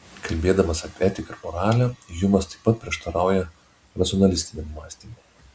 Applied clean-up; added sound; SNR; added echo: none; none; none; none.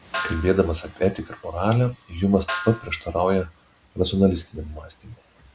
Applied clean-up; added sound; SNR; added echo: none; Snare drum; 12 dB; none.